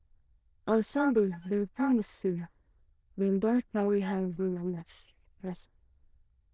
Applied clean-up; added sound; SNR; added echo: neural diffusion model UNIVERSE++.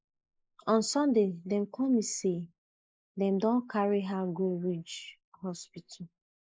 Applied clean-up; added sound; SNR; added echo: neural mask model Resemble Enhance denoiser.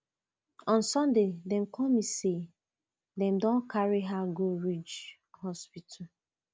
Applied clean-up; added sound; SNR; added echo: none; none; none; none.